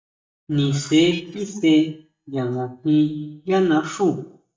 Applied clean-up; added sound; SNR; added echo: neural mask model DeepFilterNet 3.